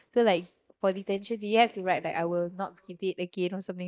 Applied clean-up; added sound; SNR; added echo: neural mask model DeepFilterNet 3.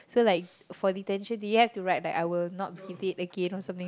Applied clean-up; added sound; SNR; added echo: none; none; none; none.